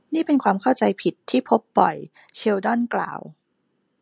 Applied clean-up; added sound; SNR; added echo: none; none; none; none.